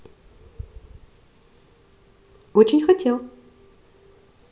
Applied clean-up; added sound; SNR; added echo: none; none; none; none.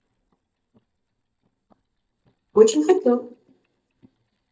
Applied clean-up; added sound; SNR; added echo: neural mask model DeepFilterNet 3.